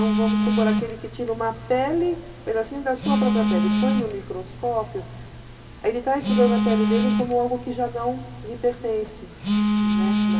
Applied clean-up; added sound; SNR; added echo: none; Telephone; -2 dB; reverberation time 2.6 s.